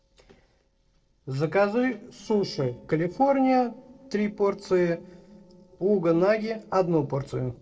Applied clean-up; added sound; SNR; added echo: neural separator model SepFormer DNS4.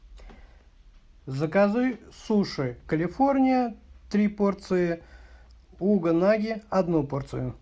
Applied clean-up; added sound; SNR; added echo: none; none; none; none.